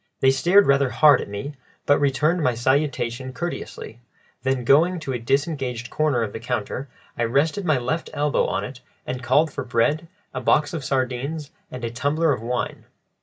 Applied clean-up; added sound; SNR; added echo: none; none; none; none.